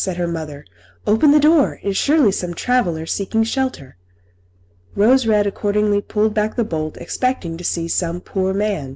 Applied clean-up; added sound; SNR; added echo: none; none; none; none.